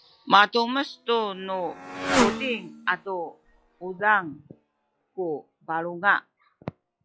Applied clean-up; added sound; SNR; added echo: classical method log-MMSE.